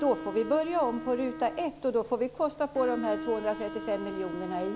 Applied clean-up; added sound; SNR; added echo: none; Bowed string instrument; 10 dB; none.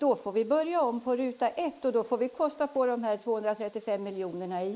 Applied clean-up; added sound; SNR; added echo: neural mask model Resemble Enhance denoiser.